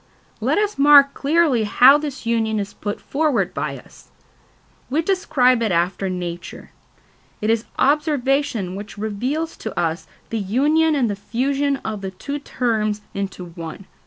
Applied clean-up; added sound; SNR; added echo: none; none; none; none.